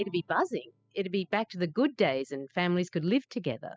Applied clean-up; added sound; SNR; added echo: classical method spectral subtraction.